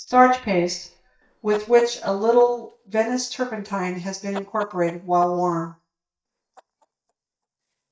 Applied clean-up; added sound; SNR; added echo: neural mask model DeepFilterNet 3.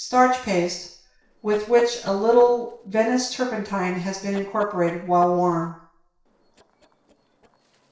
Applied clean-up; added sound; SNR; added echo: neural separator model SepFormer DNS4.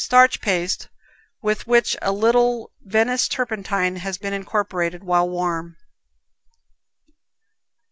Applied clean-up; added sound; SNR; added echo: none; none; none; none.